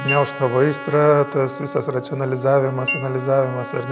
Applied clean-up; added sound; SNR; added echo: none; Trumpet + Chink, clink; 11 dB; none.